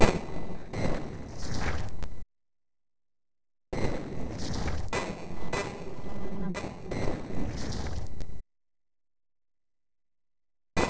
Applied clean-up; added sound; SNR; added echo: neural separator model SepFormer DNS4.